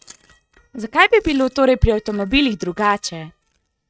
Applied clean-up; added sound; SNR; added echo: neural mask model RNNoise.